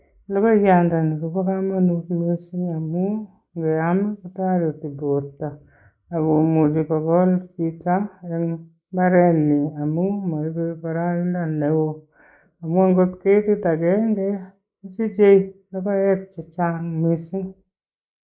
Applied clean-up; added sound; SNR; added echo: neural mask model Resemble Enhance denoiser.